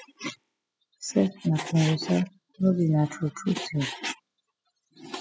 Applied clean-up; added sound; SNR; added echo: classical method spectral subtraction.